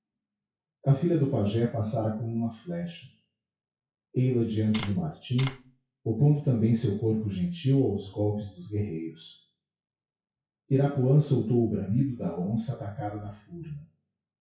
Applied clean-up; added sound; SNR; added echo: classical method WPE with log-MMSE.